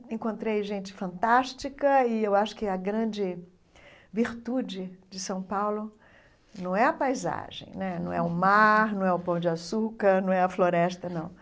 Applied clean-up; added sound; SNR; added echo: none; none; none; none.